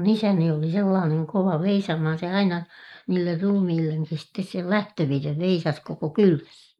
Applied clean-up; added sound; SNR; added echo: neural mask model Resemble Enhance denoiser.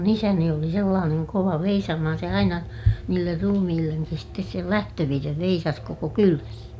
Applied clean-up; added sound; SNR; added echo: none; Musical instrument; 20 dB; none.